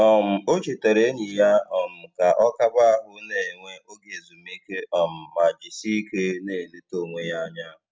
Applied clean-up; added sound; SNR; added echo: none; none; none; none.